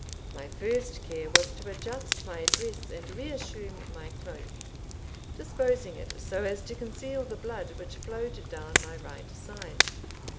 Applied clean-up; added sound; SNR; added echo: none; Crackle; -2 dB; none.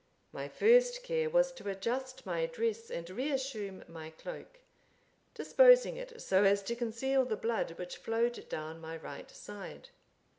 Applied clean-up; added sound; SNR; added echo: none; none; none; none.